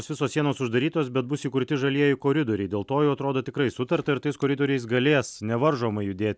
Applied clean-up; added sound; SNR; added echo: none; none; none; none.